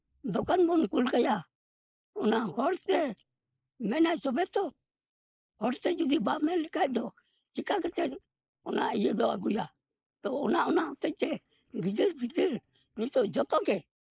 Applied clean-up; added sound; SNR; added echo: neural mask model Resemble Enhance denoiser.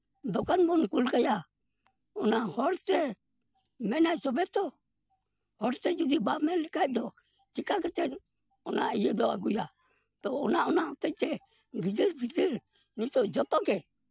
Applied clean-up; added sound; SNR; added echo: none; none; none; none.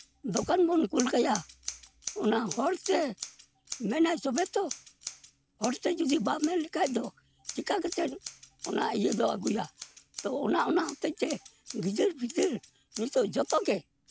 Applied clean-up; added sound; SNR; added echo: none; Scissors; 15 dB; none.